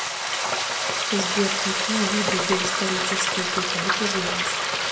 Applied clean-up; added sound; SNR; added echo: none; Frying (food); -5 dB; reverberation time 0.4 s.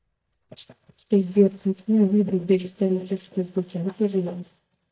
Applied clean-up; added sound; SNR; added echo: neural mask model DeepFilterNet 3.